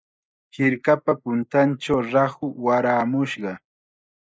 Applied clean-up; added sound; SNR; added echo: neural mask model Resemble Enhance denoiser.